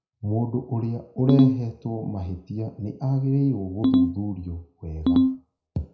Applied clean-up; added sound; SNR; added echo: none; Ringtone; -3 dB; reverberation time 0.4 s.